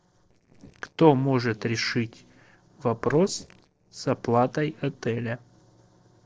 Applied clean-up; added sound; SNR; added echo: neural separator model SepFormer DNS4.